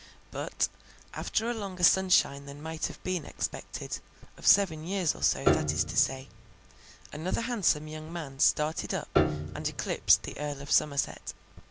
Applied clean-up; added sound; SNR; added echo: none; Piano; 2 dB; none.